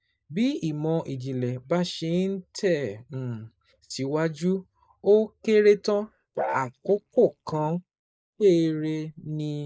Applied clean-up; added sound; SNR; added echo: neural mask model Resemble Enhance denoiser.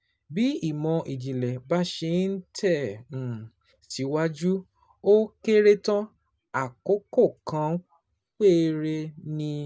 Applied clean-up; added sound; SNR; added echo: none; none; none; none.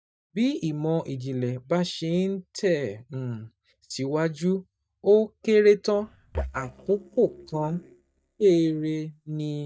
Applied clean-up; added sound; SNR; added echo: neural mask model DeepFilterNet 3.